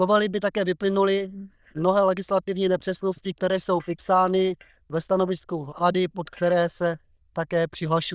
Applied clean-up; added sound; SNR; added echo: neural diffusion model UNIVERSE++.